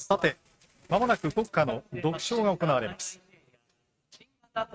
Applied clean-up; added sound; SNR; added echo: neural mask model RNNoise.